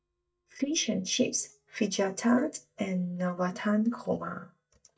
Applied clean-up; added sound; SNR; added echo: neural mask model DeepFilterNet 3.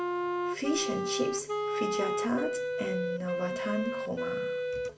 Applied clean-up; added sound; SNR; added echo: none; Wind instrument, woodwind instrument; -2 dB; reverberation time 0.2 s.